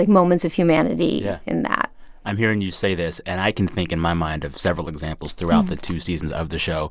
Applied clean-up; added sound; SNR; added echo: none; none; none; none.